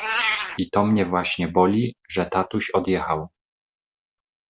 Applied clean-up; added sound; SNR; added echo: none; Meow; 9 dB; none.